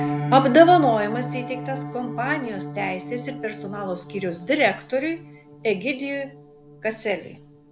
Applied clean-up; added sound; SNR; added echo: none; Piano; 9 dB; none.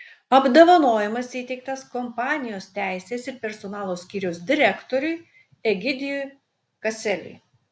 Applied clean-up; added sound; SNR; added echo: none; none; none; none.